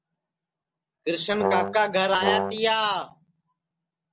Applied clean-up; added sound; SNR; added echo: none; Brass instrument; 0 dB; none.